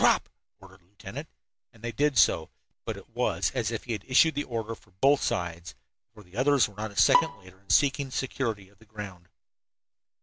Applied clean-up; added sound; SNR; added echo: none; Bowed string instrument; 3 dB; none.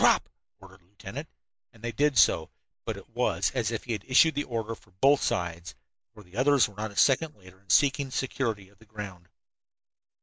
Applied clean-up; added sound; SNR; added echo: neural mask model Resemble Enhance denoiser.